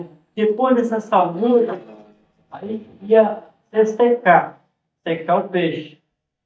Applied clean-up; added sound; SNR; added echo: neural mask model DeepFilterNet 3.